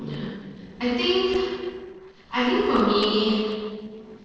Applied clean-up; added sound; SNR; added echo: neural separator model SepFormer DNS4.